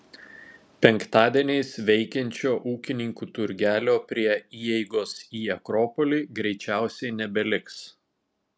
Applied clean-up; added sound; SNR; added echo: none; none; none; none.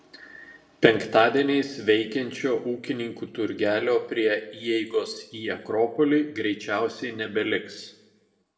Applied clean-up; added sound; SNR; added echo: none; none; none; reverberation time 0.6 s.